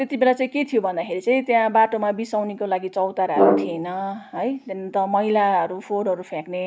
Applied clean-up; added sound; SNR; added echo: none; Brass instrument; 0 dB; none.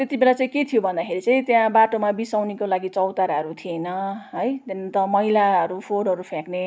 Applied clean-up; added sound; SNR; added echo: none; none; none; none.